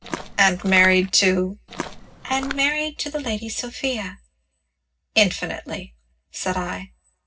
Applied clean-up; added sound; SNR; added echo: none; Walk, footsteps; 10 dB; reverberation time 0.4 s.